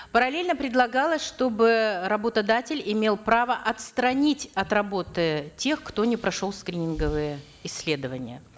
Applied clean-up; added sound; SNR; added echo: none; none; none; none.